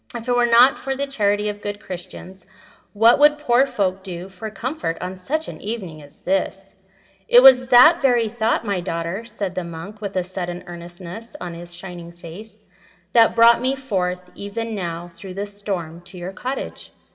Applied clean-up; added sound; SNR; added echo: none; none; none; reverberation time 0.9 s.